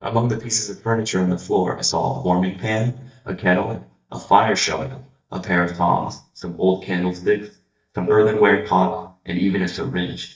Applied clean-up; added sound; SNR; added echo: neural mask model DeepFilterNet 3.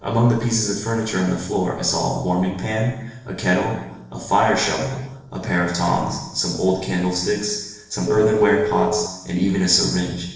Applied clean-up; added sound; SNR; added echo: neural separator model SepFormer DNS4.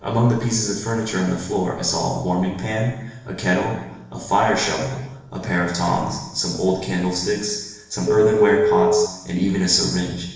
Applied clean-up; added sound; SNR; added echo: none; Telephone; -5 dB; reverberation time 0.9 s.